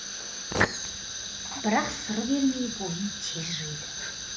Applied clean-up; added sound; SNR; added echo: none; Fire; 2 dB; none.